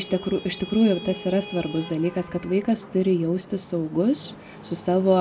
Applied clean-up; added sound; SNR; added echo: none; Traffic noise, roadway noise / Vehicle horn, car horn, honking; 18 dB; reverberation time 1.2 s.